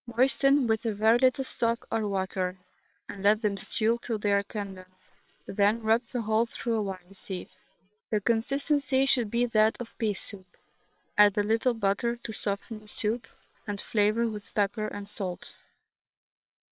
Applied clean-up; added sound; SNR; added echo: neural separator model SepFormer WHAM!.